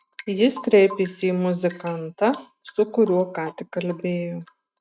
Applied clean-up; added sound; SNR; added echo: neural mask model RNNoise.